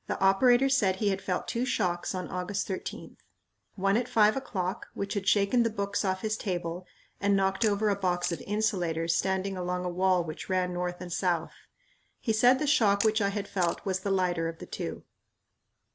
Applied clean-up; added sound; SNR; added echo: none; Camera; 14 dB; none.